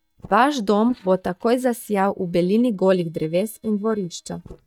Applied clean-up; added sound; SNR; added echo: neural mask model DeepFilterNet 3.